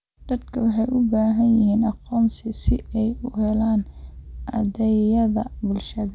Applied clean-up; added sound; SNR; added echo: none; none; none; none.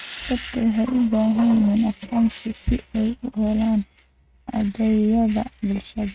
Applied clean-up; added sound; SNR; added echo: neural mask model RNNoise.